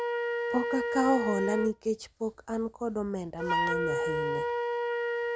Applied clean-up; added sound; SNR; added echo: none; Wind instrument, woodwind instrument; 0 dB; none.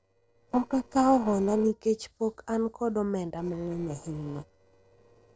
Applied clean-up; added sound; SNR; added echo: neural separator model SepFormer DNS4.